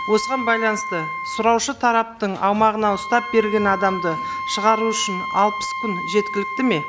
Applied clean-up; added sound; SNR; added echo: none; Wind instrument, woodwind instrument; 8 dB; none.